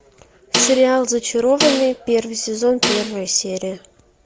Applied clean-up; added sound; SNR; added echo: none; Snare drum; 6 dB; none.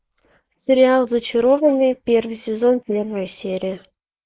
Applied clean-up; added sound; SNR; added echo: neural mask model Resemble Enhance denoiser.